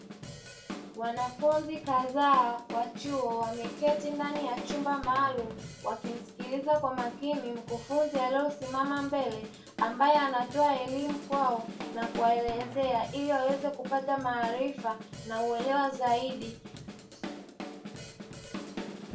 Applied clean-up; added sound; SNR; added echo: none; Drum kit; 11 dB; reverberation time 0.3 s.